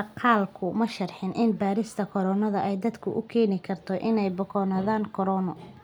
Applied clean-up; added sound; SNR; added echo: none; none; none; none.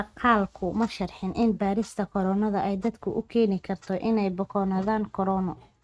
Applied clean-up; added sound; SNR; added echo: neural mask model RNNoise.